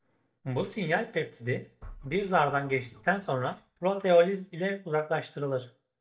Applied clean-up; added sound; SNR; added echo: neural mask model DeepFilterNet 3.